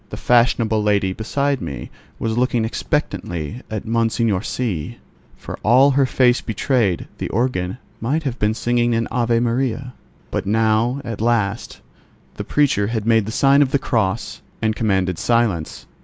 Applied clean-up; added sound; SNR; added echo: none; none; none; none.